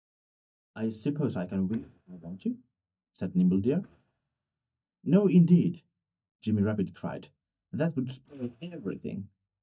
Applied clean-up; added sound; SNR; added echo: neural mask model DeepFilterNet 3.